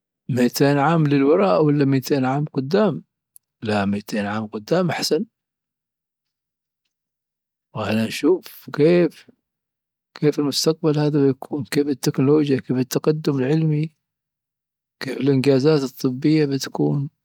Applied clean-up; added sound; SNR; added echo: none; none; none; none.